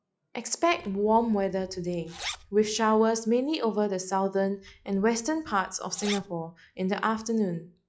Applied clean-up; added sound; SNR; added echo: classical method log-MMSE.